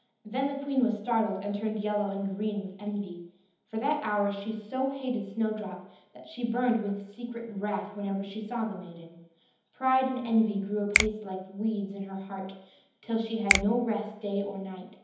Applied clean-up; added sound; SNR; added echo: none; Finger snapping; 1 dB; reverberation time 1.3 s.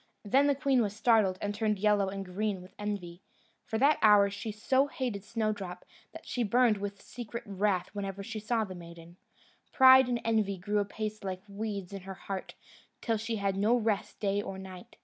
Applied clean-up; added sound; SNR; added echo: none; none; none; none.